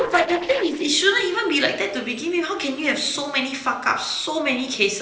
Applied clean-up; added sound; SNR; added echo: neural separator model SepFormer DNS4.